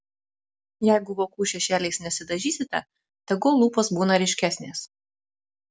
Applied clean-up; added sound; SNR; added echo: none; none; none; none.